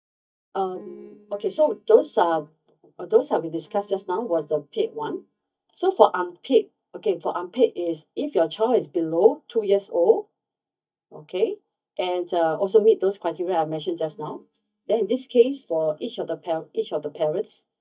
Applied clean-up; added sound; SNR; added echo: neural mask model DeepFilterNet 3.